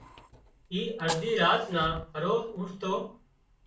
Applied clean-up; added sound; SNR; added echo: none; Fire; 13 dB; reverberation time 0.3 s.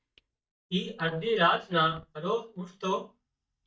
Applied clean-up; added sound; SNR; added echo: neural mask model DeepFilterNet 3.